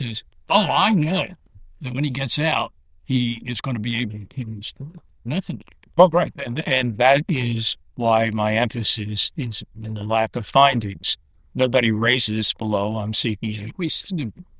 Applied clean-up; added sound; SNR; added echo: neural diffusion model UNIVERSE++.